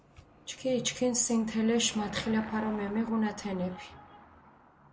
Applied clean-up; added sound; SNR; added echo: none; Car passing by / Engine; 16 dB; none.